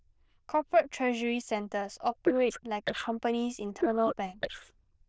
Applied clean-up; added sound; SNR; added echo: neural diffusion model UNIVERSE++.